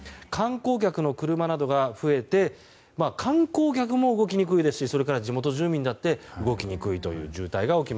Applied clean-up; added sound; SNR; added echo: none; none; none; none.